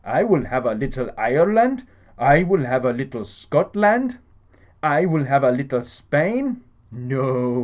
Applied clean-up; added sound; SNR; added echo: none; none; none; none.